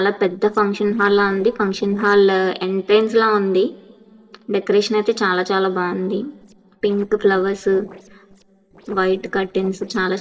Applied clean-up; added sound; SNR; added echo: neural separator model SepFormer DNS4.